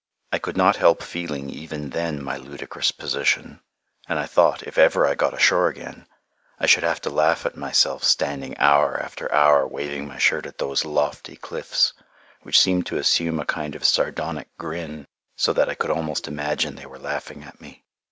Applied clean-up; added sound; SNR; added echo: none; none; none; none.